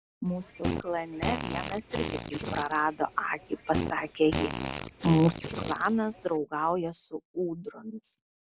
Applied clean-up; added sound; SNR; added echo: none; Fart; 5 dB; none.